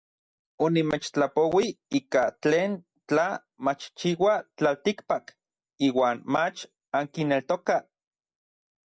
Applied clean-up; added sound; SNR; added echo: none; none; none; none.